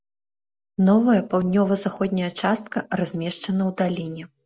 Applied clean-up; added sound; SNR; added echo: none; none; none; none.